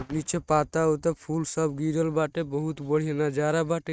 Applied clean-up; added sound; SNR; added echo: neural mask model RNNoise.